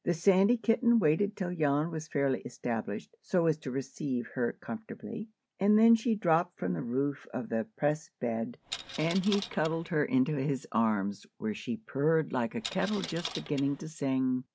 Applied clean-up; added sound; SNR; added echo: none; Coin (dropping); 12 dB; none.